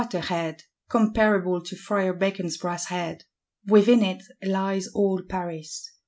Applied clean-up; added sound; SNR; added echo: none; none; none; none.